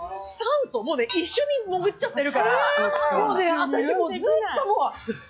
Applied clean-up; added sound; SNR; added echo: classical method log-MMSE.